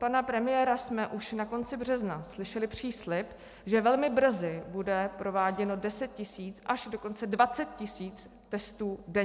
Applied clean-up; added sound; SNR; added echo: none; none; none; none.